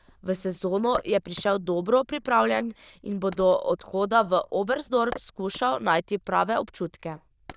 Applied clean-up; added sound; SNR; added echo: neural diffusion model UNIVERSE++.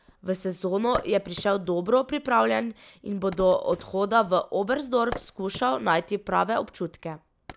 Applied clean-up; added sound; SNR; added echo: none; Wood; 18 dB; none.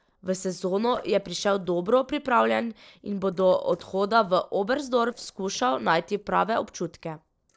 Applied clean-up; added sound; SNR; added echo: neural separator model SepFormer DNS4.